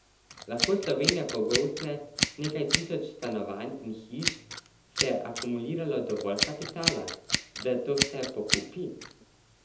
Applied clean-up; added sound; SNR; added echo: none; Scissors; 1 dB; reverberation time 0.8 s.